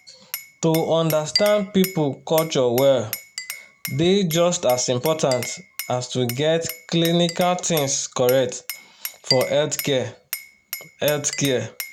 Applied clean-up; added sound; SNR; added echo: none; Glass; 12 dB; none.